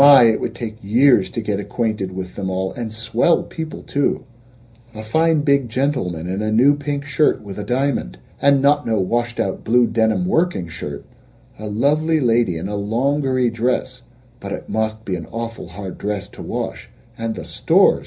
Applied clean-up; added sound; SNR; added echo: none; none; none; reverberation time 0.5 s.